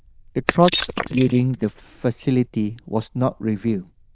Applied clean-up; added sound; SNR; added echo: neural diffusion model UNIVERSE++.